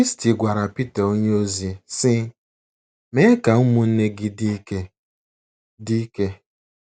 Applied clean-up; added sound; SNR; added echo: none; none; none; none.